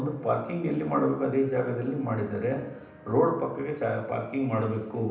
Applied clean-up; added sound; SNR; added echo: none; none; none; reverberation time 0.8 s.